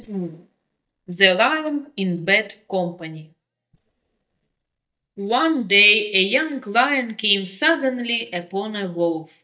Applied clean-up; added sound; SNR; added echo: neural mask model DeepFilterNet 3.